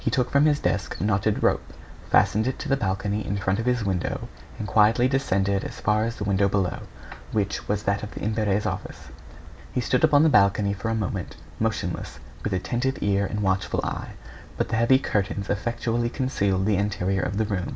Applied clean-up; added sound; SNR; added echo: none; none; none; none.